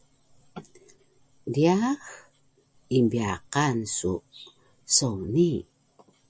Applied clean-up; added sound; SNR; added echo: none; none; none; none.